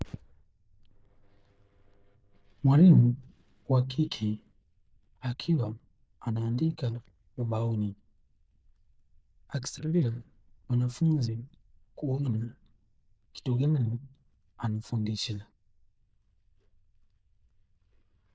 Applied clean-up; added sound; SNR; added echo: neural diffusion model UNIVERSE++.